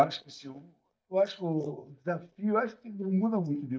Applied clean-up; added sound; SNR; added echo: neural mask model DeepFilterNet 3.